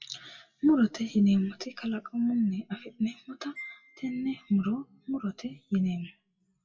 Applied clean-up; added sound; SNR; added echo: classical method WPE with log-MMSE.